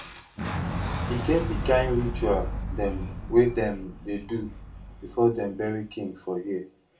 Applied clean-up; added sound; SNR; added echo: none; Boom; 5 dB; reverberation time 0.2 s.